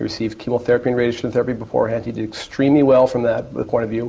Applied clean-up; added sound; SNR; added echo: none; none; none; none.